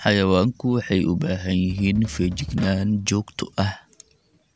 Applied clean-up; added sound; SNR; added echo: none; Drum kit; 15 dB; none.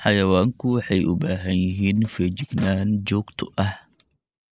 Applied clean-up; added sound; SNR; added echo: neural mask model Resemble Enhance denoiser.